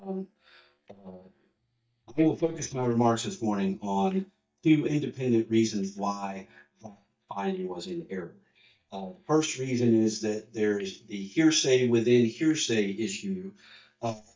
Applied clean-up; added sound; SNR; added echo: neural mask model DeepFilterNet 3.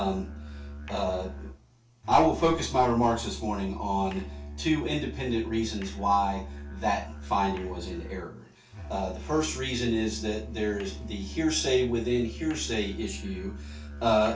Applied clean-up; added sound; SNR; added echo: none; Musical instrument; 11 dB; reverberation time 0.2 s.